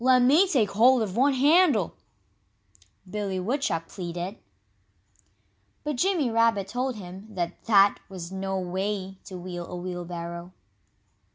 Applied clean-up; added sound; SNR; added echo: none; none; none; none.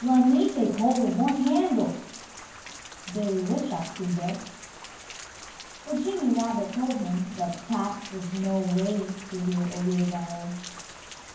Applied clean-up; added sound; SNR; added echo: none; Rain; 16 dB; reverberation time 0.9 s.